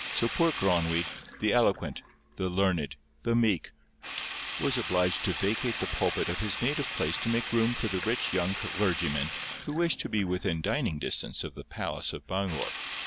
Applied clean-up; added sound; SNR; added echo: none; Sink (filling or washing); 6 dB; none.